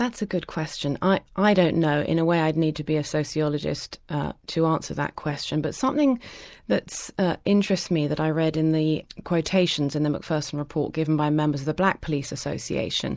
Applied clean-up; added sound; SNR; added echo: none; none; none; none.